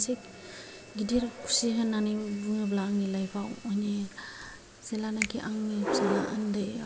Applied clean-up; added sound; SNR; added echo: none; Finger snapping; 10 dB; none.